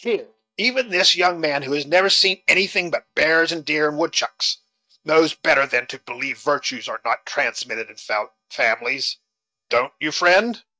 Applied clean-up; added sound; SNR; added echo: neural mask model DeepFilterNet 3.